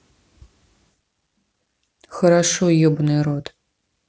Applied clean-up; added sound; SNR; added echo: none; none; none; none.